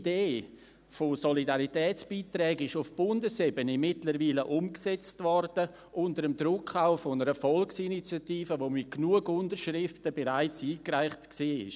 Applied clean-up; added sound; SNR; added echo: none; none; none; none.